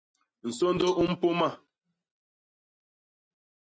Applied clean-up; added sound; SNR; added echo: neural mask model RNNoise.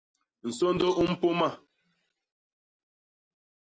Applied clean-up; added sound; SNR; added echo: neural separator model SepFormer DNS4.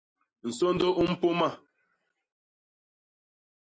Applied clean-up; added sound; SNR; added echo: neural mask model Resemble Enhance denoiser.